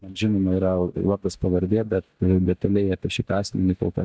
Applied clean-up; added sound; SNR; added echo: neural mask model DeepFilterNet 3.